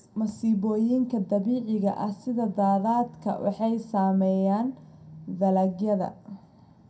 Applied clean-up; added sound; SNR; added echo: none; none; none; reverberation time 0.2 s.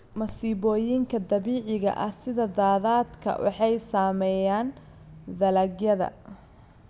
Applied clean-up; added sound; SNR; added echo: none; none; none; none.